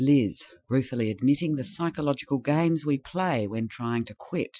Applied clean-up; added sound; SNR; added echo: classical method Wiener filter.